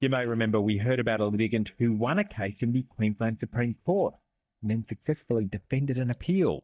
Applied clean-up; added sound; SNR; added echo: neural mask model DeepFilterNet 3.